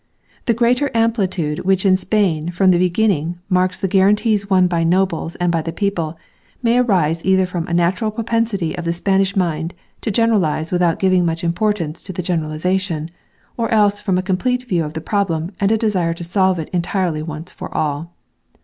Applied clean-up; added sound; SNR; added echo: none; none; none; none.